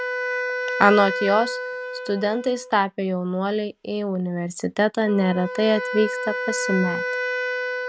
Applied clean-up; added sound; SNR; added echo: none; Wind instrument, woodwind instrument; 6 dB; none.